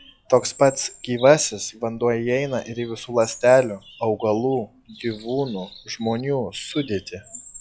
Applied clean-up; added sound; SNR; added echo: classical method log-MMSE.